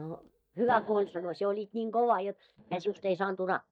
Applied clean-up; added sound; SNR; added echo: neural mask model DeepFilterNet 3.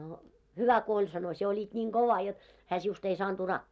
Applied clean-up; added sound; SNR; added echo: none; none; none; none.